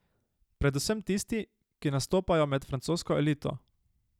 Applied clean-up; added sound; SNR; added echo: none; none; none; none.